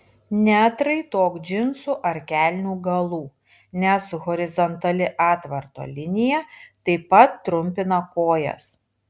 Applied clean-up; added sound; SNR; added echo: none; none; none; none.